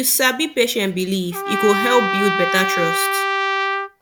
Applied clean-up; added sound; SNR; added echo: none; Trumpet; 2 dB; none.